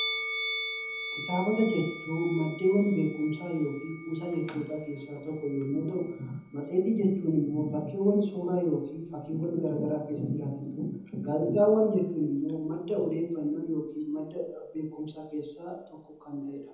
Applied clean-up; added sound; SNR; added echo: none; Musical instrument; 11 dB; reverberation time 1.0 s.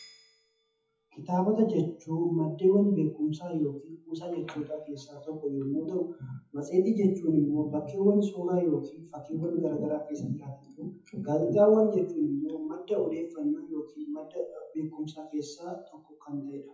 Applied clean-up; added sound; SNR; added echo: classical method WPE with log-MMSE.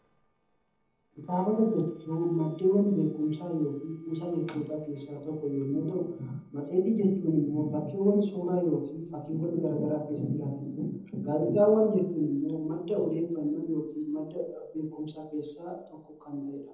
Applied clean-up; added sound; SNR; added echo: neural separator model SepFormer DNS4.